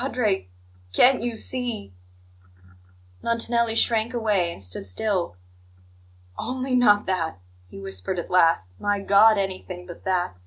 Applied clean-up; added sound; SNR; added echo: none; none; none; none.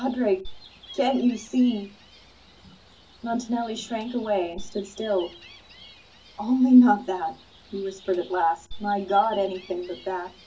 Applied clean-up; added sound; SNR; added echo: none; Gull, seagull; 19 dB; reverberation time 0.3 s.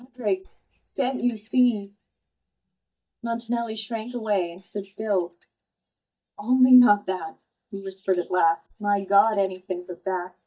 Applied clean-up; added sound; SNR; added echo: neural mask model DeepFilterNet 3.